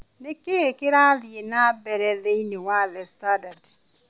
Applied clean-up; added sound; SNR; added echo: none; none; none; none.